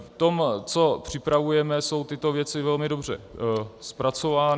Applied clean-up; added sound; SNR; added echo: none; none; none; none.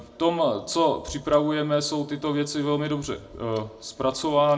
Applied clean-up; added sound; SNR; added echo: none; none; none; reverberation time 0.4 s.